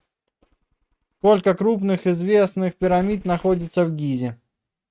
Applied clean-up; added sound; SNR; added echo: neural mask model RNNoise.